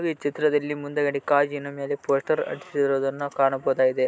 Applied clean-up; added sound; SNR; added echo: none; none; none; none.